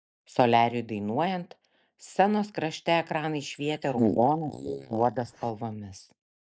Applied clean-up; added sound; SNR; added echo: neural mask model Resemble Enhance denoiser.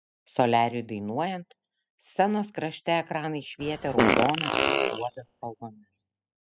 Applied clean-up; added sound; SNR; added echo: classical method spectral subtraction.